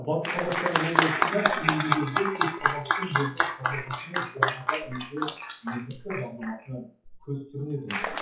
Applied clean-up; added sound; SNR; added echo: classical method WPE with log-MMSE.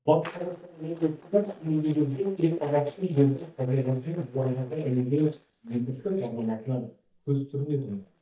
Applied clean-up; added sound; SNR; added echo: neural mask model DeepFilterNet 3.